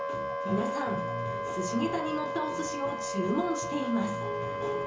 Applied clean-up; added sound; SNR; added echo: none; Wind instrument, woodwind instrument; 1 dB; reverberation time 0.8 s.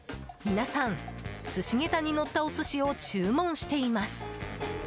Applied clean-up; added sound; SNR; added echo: none; none; none; none.